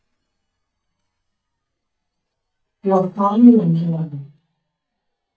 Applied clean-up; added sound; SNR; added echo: neural mask model DeepFilterNet 3.